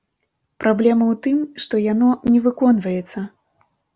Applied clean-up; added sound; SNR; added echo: none; none; none; none.